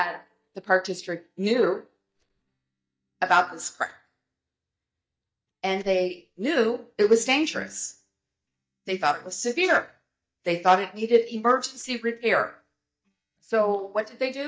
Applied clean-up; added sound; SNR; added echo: neural mask model DeepFilterNet 3.